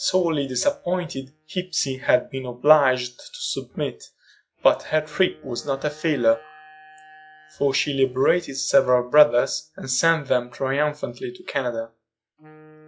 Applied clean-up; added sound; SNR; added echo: classical method log-MMSE.